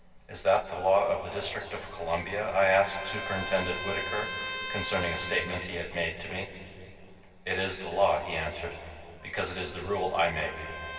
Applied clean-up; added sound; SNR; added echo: none; Trumpet; 11 dB; reverberation time 2.6 s.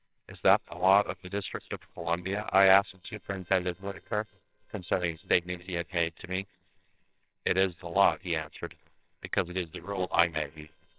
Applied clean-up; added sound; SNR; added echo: neural separator model SepFormer WHAMR!.